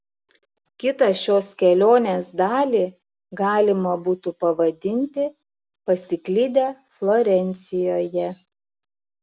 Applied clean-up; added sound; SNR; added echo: none; none; none; none.